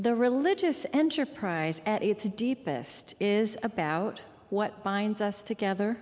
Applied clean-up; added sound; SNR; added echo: none; none; none; none.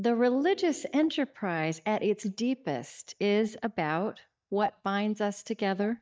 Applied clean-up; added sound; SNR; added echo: neural mask model DeepFilterNet 3.